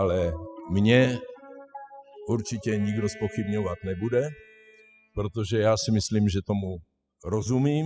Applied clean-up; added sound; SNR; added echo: classical method spectral subtraction.